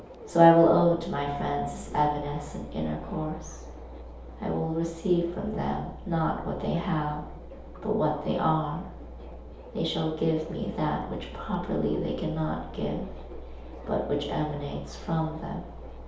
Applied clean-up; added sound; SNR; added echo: none; Subway, metro, underground; 19 dB; reverberation time 0.8 s.